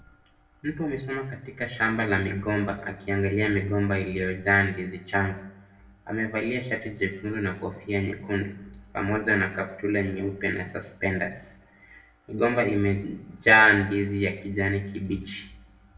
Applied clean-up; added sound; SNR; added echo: none; none; none; reverberation time 0.6 s.